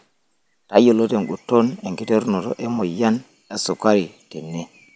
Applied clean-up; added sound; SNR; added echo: none; none; none; none.